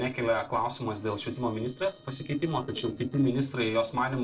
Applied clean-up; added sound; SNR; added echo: neural separator model SepFormer DNS4.